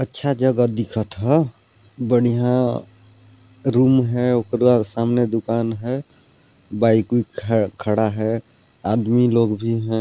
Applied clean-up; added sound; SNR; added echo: none; none; none; none.